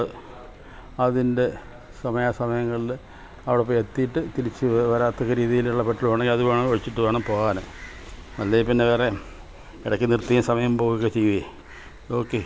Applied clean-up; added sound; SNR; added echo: none; none; none; none.